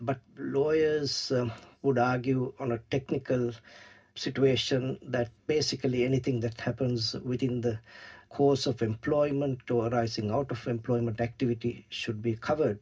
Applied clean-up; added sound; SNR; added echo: none; none; none; reverberation time 0.4 s.